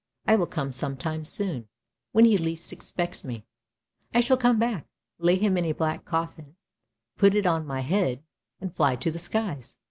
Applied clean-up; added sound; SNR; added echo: none; none; none; none.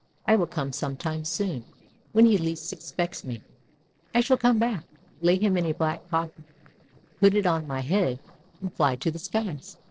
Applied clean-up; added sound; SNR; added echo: neural separator model SepFormer DNS4.